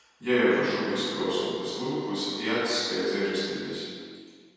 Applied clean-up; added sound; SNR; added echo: none; none; none; reverberation time 2.1 s.